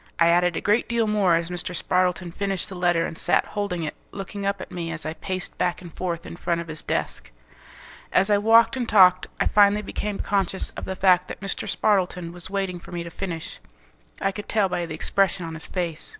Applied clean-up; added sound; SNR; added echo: neural separator model SepFormer DNS4.